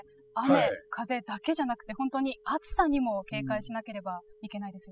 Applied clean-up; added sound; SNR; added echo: classical method spectral subtraction.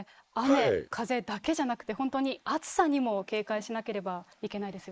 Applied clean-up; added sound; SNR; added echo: neural mask model Resemble Enhance denoiser.